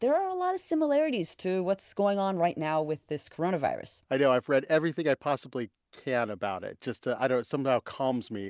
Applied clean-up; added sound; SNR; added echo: none; none; none; none.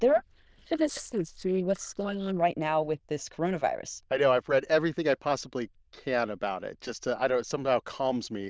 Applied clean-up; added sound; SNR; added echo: neural diffusion model UNIVERSE++.